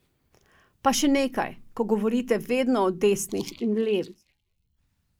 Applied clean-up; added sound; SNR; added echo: neural mask model DeepFilterNet 3.